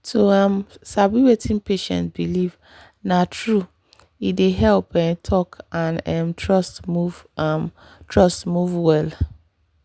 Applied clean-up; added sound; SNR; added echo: none; none; none; none.